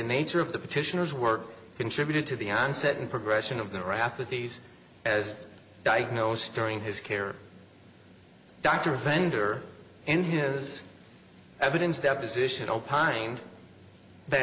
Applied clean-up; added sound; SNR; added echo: none; none; none; none.